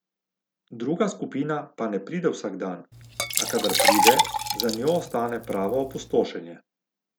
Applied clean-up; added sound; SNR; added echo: none; Liquid; -3 dB; none.